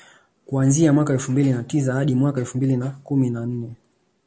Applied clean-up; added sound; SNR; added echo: none; none; none; none.